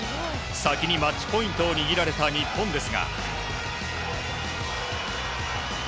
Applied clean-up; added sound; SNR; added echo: none; Trumpet; 18 dB; none.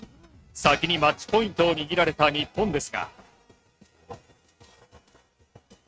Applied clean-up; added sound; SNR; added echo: neural mask model RNNoise.